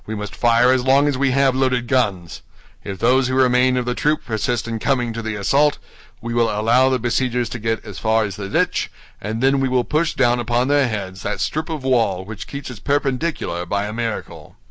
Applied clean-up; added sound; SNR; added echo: none; none; none; none.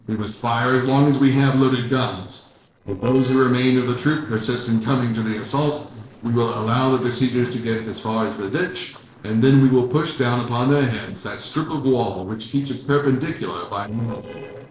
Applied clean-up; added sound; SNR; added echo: neural separator model SepFormer DNS4.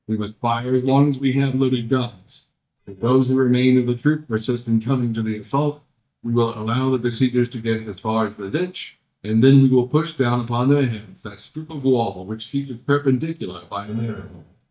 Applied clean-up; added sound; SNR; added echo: neural mask model DeepFilterNet 3.